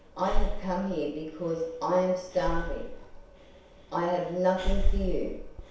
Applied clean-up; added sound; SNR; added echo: none; Breathing; 0 dB; reverberation time 0.7 s.